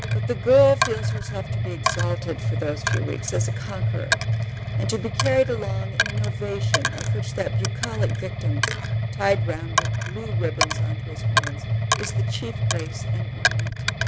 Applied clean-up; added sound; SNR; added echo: none; Coin (dropping) + Mechanisms; -4 dB; none.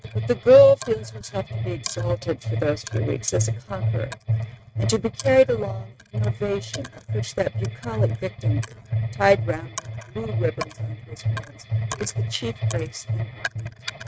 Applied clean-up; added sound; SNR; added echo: neural mask model RNNoise.